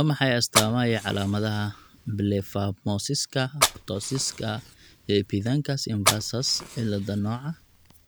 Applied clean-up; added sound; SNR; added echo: none; Fire; 5 dB; none.